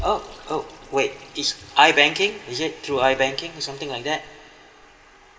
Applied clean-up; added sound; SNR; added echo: none; Sink (filling or washing) / Water tap, faucet; 20 dB; reverberation time 0.7 s.